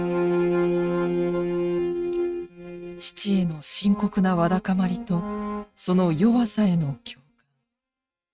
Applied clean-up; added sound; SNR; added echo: neural mask model RNNoise.